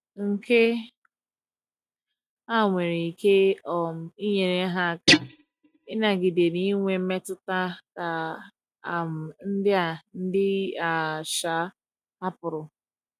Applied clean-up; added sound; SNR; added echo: neural mask model RNNoise.